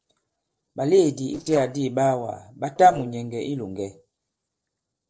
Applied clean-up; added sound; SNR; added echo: neural separator model SepFormer DNS4.